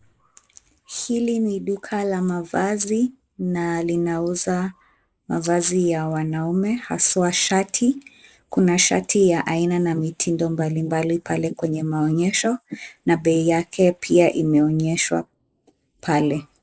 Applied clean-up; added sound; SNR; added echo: neural mask model Resemble Enhance denoiser.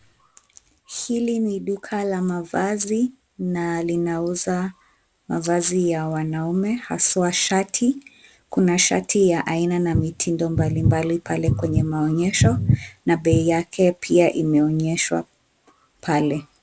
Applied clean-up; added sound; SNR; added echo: none; Bass guitar; 1 dB; none.